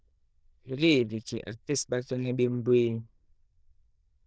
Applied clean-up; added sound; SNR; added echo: neural diffusion model UNIVERSE++.